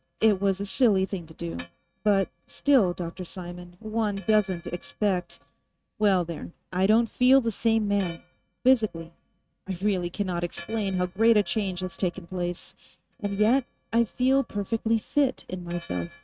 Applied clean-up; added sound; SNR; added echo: neural mask model RNNoise.